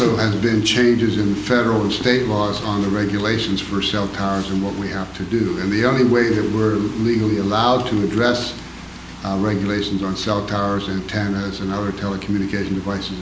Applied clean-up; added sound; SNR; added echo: none; none; none; none.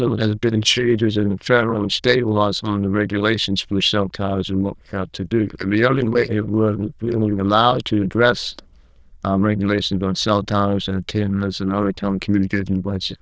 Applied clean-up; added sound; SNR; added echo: neural diffusion model UNIVERSE++.